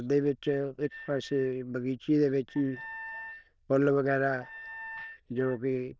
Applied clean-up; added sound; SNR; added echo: neural diffusion model UNIVERSE++.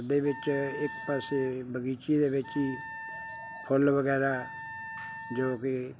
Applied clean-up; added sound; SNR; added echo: none; Wind instrument, woodwind instrument; 12 dB; none.